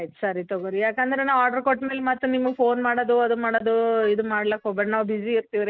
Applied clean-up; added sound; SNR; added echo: neural mask model DeepFilterNet 3.